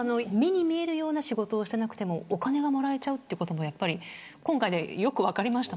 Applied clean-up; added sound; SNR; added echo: none; none; none; none.